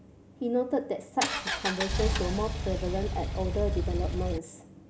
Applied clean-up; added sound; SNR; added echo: none; Engine; -2 dB; none.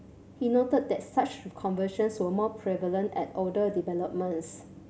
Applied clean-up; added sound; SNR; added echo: none; none; none; none.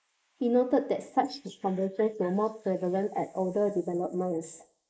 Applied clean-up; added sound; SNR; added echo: neural mask model Resemble Enhance denoiser.